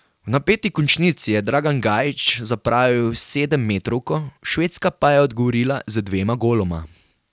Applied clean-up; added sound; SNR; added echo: none; none; none; none.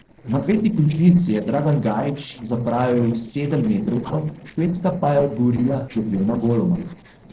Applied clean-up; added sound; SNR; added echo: neural separator model SepFormer DNS4.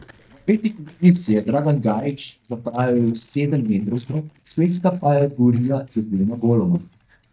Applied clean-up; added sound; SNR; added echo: neural mask model DeepFilterNet 3.